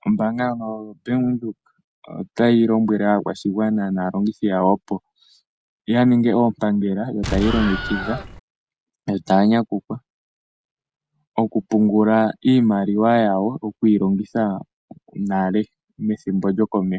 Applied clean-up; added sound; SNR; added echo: none; Explosion; 5 dB; none.